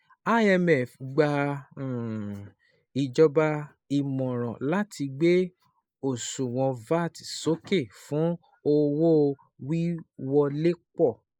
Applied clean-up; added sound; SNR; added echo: neural mask model Resemble Enhance denoiser.